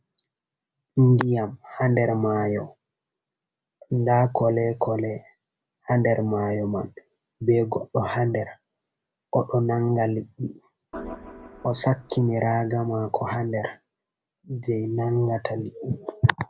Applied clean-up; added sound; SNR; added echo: none; Organ; 18 dB; none.